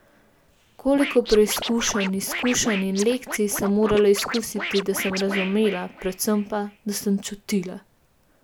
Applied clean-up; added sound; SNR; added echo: none; Scratching (performance technique); 10 dB; none.